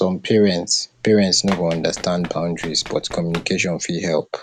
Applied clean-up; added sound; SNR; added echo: none; Run; 17 dB; none.